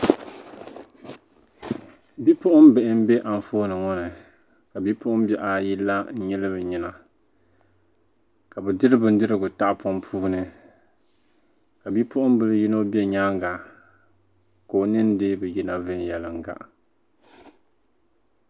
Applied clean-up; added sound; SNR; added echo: none; none; none; none.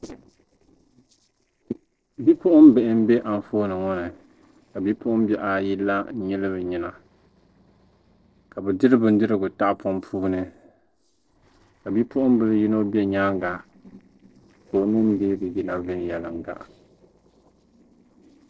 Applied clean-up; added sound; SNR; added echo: neural separator model SepFormer DNS4.